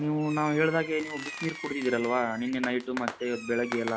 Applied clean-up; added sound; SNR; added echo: none; Fireworks; 11 dB; none.